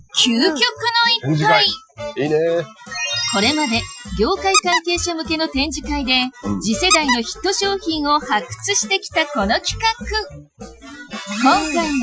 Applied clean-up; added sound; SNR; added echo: classical method Wiener filter.